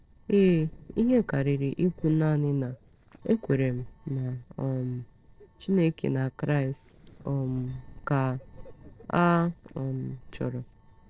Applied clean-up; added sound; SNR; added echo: neural separator model SepFormer DNS4.